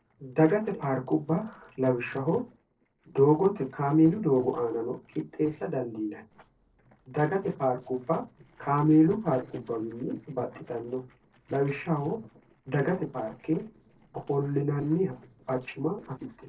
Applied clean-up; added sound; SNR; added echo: neural separator model SepFormer DNS4.